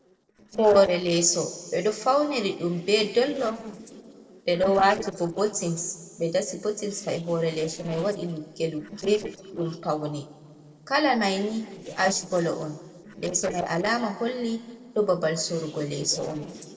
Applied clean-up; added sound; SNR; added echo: neural separator model SepFormer DNS4.